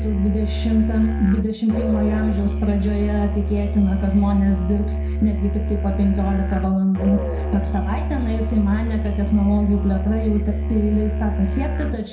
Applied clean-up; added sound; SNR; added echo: none; Musical instrument; 2 dB; reverberation time 0.6 s.